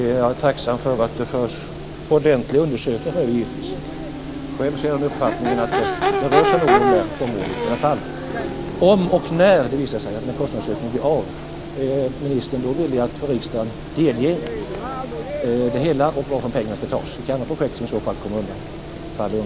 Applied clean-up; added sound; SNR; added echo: none; Crowd / Race car, auto racing / Accelerating, revving, vroom; 5 dB; none.